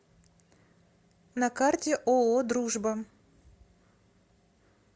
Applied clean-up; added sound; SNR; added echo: none; none; none; none.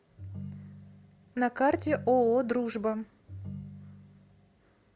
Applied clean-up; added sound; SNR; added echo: none; Ringtone; 14 dB; none.